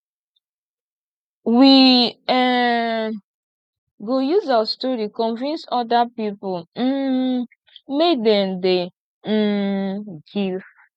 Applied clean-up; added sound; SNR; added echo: none; none; none; none.